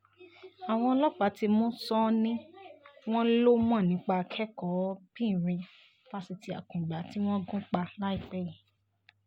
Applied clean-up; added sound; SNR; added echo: none; none; none; none.